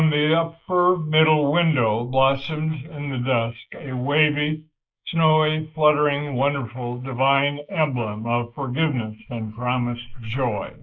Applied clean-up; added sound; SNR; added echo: neural mask model Resemble Enhance denoiser.